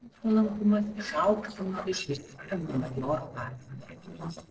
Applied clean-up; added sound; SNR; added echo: neural separator model SepFormer DNS4.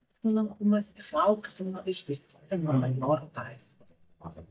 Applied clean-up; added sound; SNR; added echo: neural mask model DeepFilterNet 3.